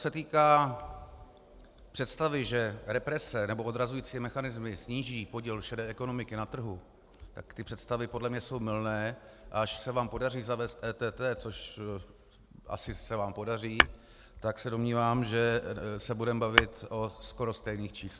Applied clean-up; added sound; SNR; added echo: none; Tap / Hammer; -2 dB; none.